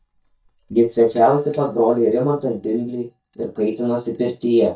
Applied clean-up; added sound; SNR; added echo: neural mask model DeepFilterNet 3.